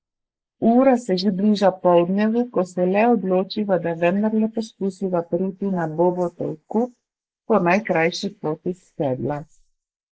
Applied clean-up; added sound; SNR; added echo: neural mask model Resemble Enhance denoiser.